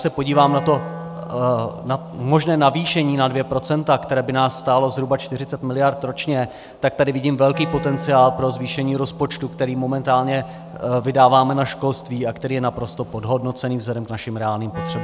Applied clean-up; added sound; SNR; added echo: none; Wind instrument, woodwind instrument; 15 dB; none.